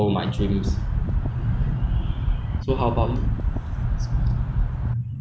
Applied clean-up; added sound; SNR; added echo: none; Wind; -2 dB; none.